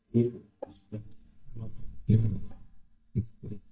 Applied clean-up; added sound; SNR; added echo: neural mask model DeepFilterNet 3.